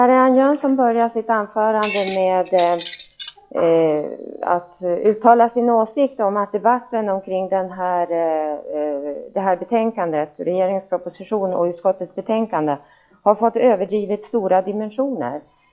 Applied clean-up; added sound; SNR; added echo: classical method log-MMSE.